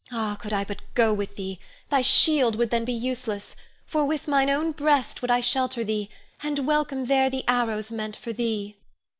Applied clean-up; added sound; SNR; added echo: none; none; none; none.